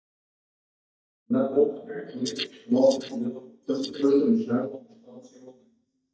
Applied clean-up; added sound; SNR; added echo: neural mask model DeepFilterNet 3.